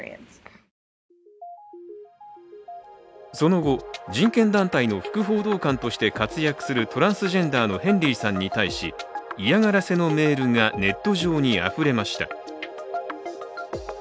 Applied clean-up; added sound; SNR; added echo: none; none; none; none.